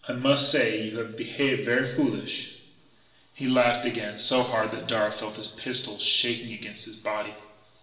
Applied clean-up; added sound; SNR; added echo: none; none; none; reverberation time 1.0 s.